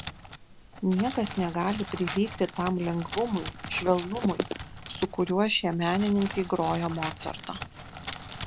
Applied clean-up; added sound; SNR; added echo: none; Crackle; 8 dB; none.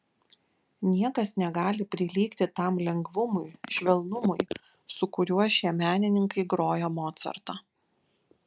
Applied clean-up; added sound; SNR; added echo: none; none; none; none.